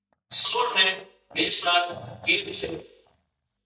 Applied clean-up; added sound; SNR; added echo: neural mask model DeepFilterNet 3.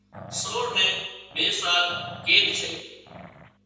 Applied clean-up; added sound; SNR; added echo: none; Growling; 17 dB; reverberation time 1.1 s.